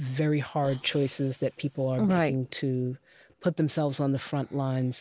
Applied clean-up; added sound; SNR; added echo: neural mask model Resemble Enhance denoiser.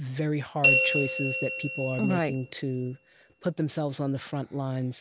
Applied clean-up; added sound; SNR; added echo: none; Bell; 0 dB; none.